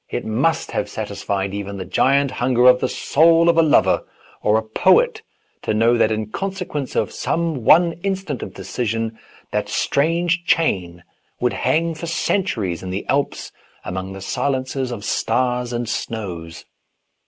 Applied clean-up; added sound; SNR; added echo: none; none; none; none.